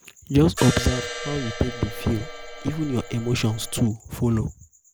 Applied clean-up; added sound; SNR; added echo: none; Crash cymbal; 9 dB; none.